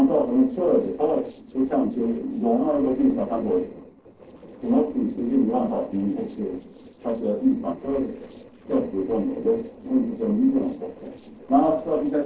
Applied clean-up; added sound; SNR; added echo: neural separator model SepFormer DNS4.